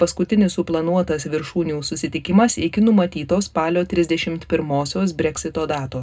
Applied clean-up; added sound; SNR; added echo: none; none; none; reverberation time 0.2 s.